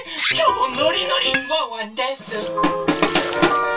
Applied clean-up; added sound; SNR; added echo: none; Liquid; 9 dB; reverberation time 0.2 s.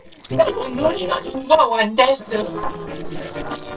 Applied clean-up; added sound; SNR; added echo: neural separator model SepFormer DNS4.